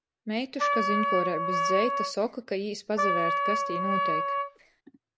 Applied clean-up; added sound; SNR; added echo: none; Wind instrument, woodwind instrument; -4 dB; none.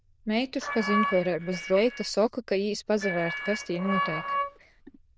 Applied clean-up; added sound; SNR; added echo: neural diffusion model UNIVERSE++.